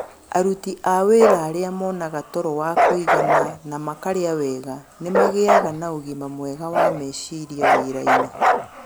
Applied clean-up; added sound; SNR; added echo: none; Bark; -1 dB; none.